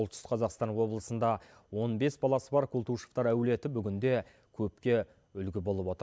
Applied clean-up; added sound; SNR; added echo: none; none; none; none.